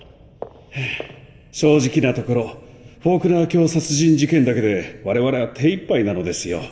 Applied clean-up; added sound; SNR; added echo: none; none; none; reverberation time 1.5 s.